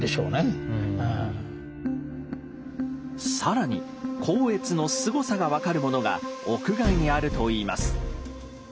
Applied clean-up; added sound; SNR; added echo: none; none; none; none.